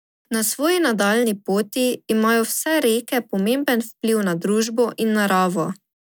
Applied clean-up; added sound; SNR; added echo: none; none; none; none.